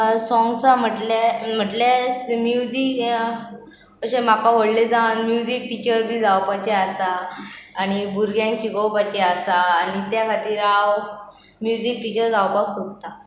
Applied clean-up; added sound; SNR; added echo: none; none; none; none.